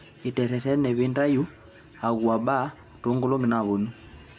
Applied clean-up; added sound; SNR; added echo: none; none; none; none.